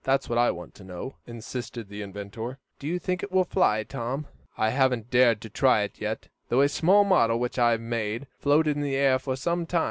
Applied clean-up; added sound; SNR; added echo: none; none; none; none.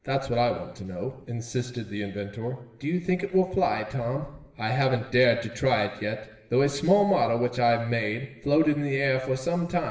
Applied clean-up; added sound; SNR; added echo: none; none; none; reverberation time 1.0 s.